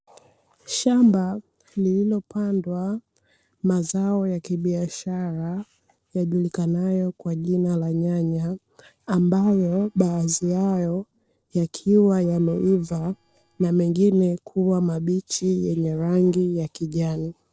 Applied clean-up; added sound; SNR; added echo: neural separator model SepFormer DNS4.